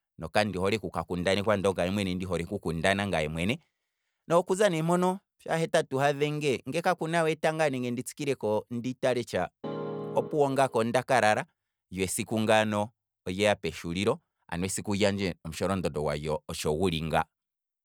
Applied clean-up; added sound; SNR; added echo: none; Keyboard (musical); 9 dB; none.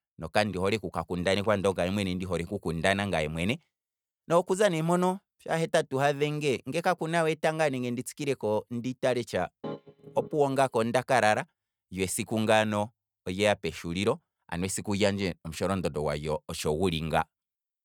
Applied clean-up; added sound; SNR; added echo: neural mask model RNNoise.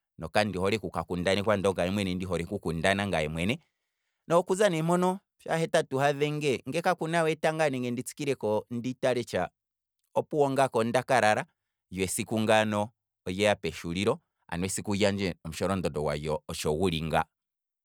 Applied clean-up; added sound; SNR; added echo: none; none; none; none.